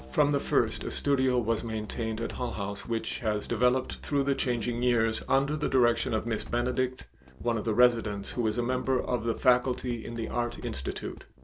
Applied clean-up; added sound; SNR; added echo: none; Drum kit; 13 dB; none.